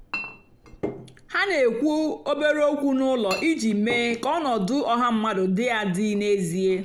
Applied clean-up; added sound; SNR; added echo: none; Chink, clink; 16 dB; none.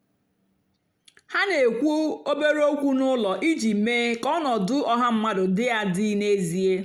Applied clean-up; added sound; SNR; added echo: none; none; none; none.